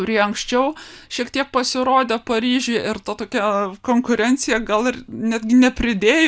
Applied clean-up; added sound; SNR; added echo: none; none; none; none.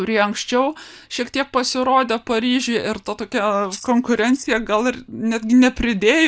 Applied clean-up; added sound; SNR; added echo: neural mask model DeepFilterNet 3.